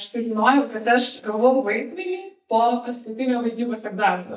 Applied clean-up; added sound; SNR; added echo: neural mask model DeepFilterNet 3.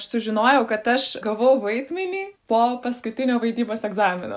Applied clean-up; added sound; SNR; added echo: none; none; none; none.